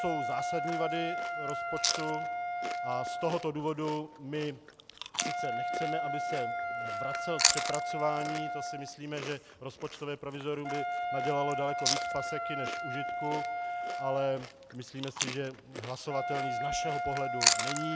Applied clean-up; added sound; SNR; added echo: none; Chewing, mastication + Wind instrument, woodwind instrument; -3 dB; none.